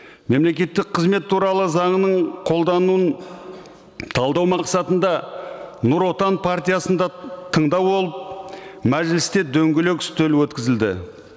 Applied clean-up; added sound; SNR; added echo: none; none; none; none.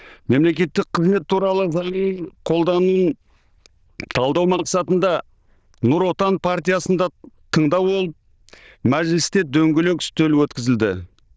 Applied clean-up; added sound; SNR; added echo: neural diffusion model UNIVERSE++.